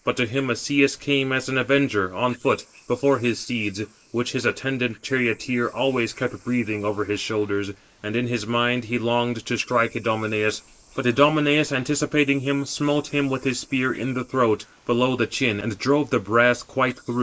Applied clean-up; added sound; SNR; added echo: neural mask model Resemble Enhance denoiser.